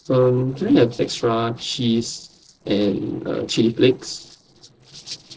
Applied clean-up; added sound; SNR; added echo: neural separator model SepFormer DNS4.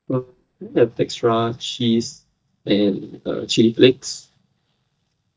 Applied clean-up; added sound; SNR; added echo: neural mask model DeepFilterNet 3.